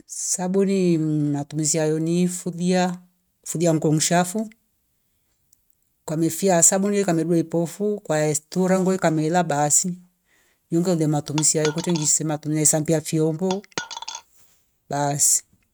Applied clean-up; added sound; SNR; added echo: neural mask model RNNoise.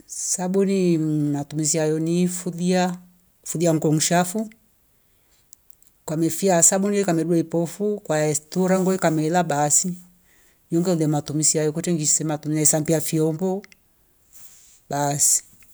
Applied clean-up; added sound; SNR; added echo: none; none; none; none.